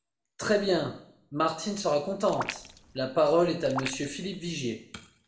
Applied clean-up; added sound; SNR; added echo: none; Raindrop; 12 dB; reverberation time 0.6 s.